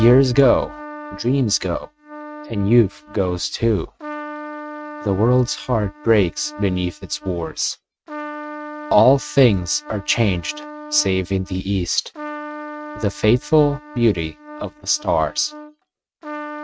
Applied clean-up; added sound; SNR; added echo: neural mask model RNNoise.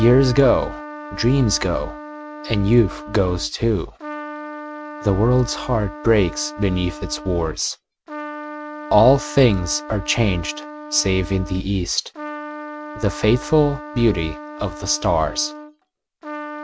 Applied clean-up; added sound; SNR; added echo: none; Trumpet; 13 dB; none.